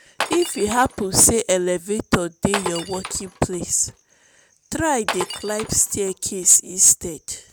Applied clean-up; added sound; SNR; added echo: none; Glass; 12 dB; none.